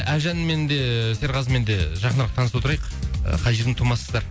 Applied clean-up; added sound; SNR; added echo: none; Drum / Drum kit; 10 dB; none.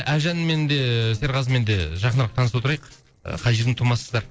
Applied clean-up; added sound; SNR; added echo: neural separator model SepFormer DNS4.